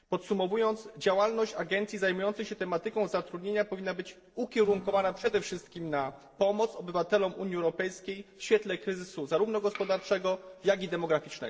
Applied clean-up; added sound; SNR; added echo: neural separator model SepFormer DNS4.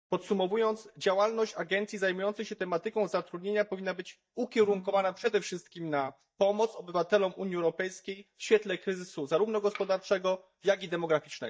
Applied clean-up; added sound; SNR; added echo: neural mask model DeepFilterNet 3.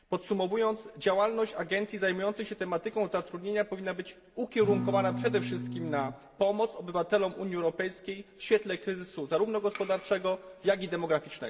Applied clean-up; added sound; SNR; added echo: none; Acoustic guitar / Strum; 4 dB; reverberation time 1.2 s.